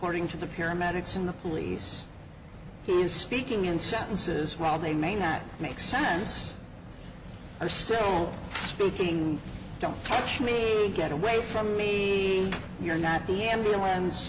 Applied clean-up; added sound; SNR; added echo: none; none; none; none.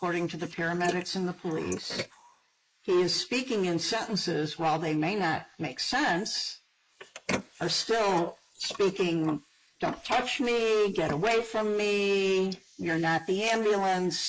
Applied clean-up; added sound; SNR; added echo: neural mask model Resemble Enhance denoiser.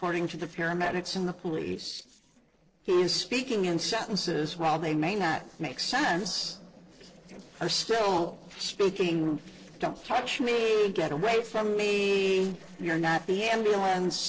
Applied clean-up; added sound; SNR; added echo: neural separator model SepFormer DNS4.